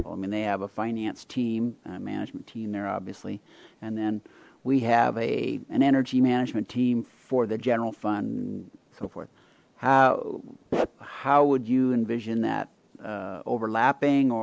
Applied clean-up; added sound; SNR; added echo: none; none; none; none.